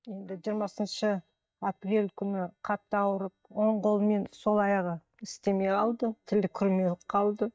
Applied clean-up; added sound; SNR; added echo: neural mask model DeepFilterNet 3.